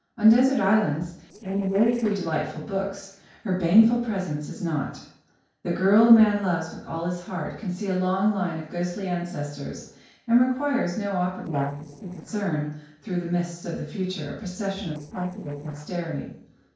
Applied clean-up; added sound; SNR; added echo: neural separator model SepFormer DNS4.